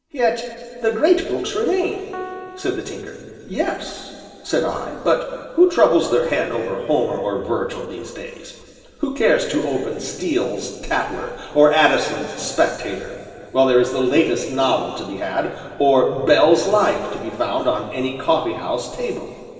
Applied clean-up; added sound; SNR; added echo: none; Piano; 19 dB; reverberation time 2.4 s.